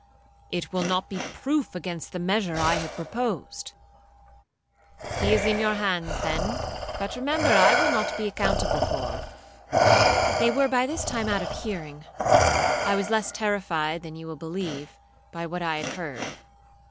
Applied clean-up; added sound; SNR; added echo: none; Respiratory sounds; -1 dB; none.